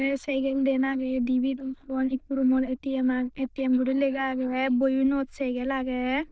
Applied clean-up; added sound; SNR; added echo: neural diffusion model UNIVERSE++.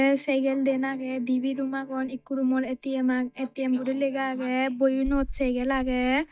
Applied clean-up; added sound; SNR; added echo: neural mask model DeepFilterNet 3.